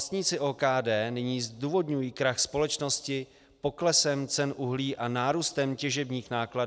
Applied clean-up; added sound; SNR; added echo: none; none; none; none.